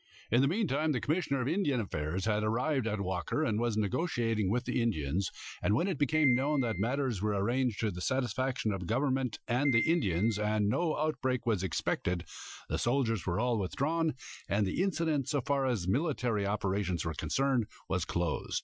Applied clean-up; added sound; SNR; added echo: classical method Wiener filter.